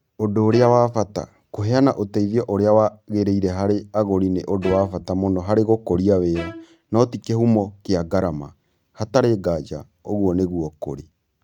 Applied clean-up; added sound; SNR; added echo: neural mask model RNNoise.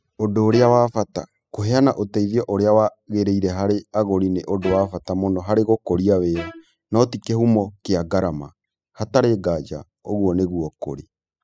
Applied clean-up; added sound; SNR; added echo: classical method spectral subtraction.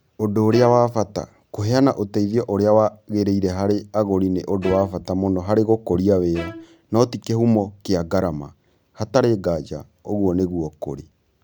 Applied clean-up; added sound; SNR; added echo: none; Bowed string instrument; 18 dB; none.